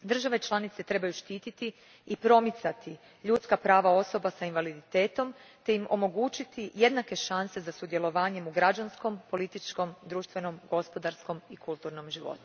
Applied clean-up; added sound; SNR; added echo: none; none; none; none.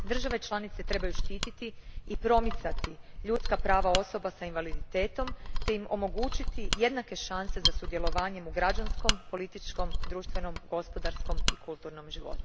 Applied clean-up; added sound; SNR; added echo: none; Mechanisms; -2 dB; none.